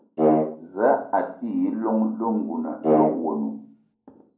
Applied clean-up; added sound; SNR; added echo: none; Brass instrument; -2 dB; reverberation time 0.5 s.